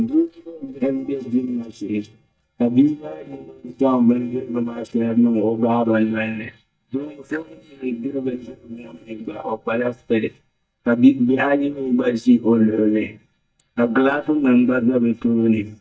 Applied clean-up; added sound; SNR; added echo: neural mask model DeepFilterNet 3.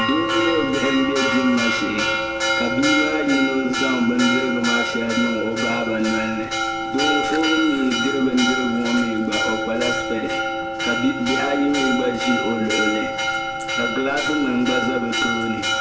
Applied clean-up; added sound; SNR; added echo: none; Church bell; 1 dB; reverberation time 0.6 s.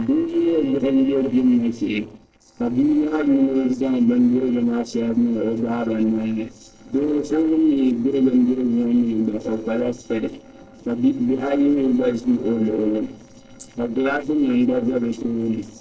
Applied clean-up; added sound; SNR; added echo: neural separator model SepFormer DNS4.